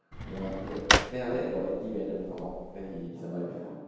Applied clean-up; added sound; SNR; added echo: none; Drawer open or close; -3 dB; reverberation time 1.2 s.